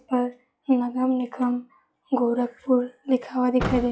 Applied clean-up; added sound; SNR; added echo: classical method log-MMSE.